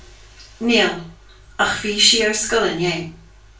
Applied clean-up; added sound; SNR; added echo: none; none; none; reverberation time 0.3 s.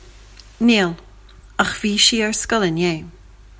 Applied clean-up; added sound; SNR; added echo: none; none; none; none.